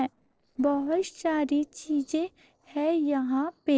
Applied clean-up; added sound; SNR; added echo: neural separator model SepFormer DNS4.